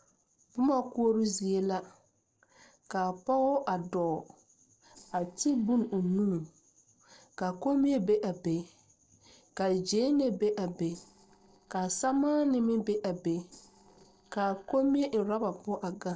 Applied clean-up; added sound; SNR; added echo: neural separator model SepFormer DNS4.